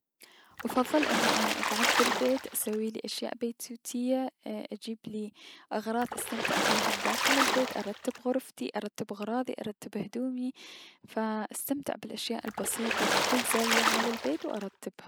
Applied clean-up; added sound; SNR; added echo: none; Water / Splash, splatter; -3 dB; none.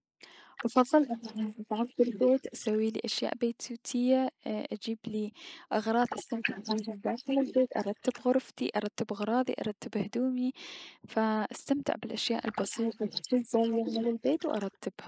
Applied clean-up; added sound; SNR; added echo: neural mask model Resemble Enhance denoiser.